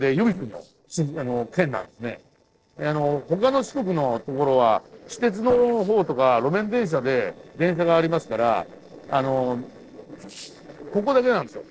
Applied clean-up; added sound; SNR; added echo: neural separator model SepFormer DNS4.